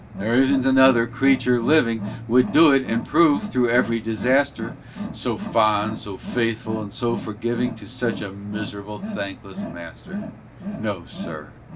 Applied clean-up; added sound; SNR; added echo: none; Wild animals; 10 dB; reverberation time 0.2 s.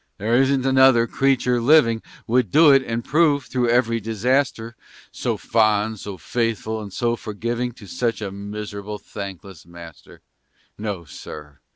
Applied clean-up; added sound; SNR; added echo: none; none; none; none.